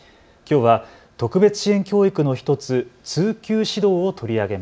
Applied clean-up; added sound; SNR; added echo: none; none; none; none.